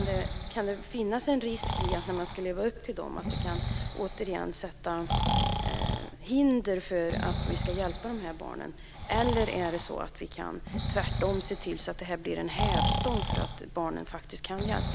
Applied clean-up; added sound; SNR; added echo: none; Breathing; 0 dB; none.